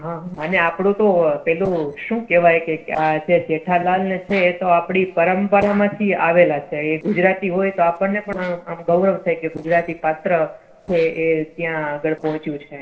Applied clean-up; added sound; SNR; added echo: neural separator model SepFormer DNS4.